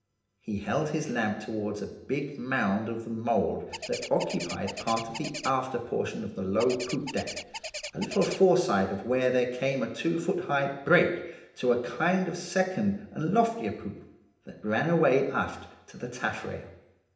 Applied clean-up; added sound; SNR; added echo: none; Bird; 10 dB; reverberation time 0.8 s.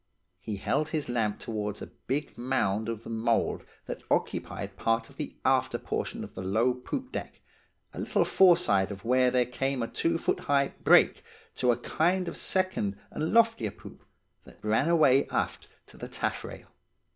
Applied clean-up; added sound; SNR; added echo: none; none; none; none.